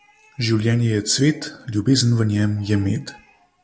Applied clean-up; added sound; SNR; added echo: none; none; none; none.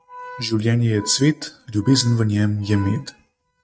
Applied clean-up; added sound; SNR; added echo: neural mask model RNNoise.